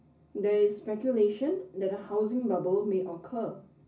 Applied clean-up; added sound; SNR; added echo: none; none; none; reverberation time 0.4 s.